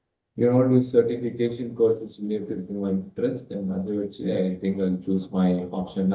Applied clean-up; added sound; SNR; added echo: neural mask model DeepFilterNet 3.